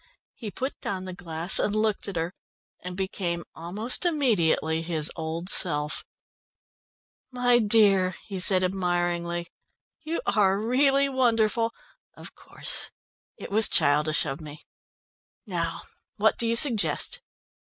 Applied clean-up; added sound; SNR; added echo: none; none; none; none.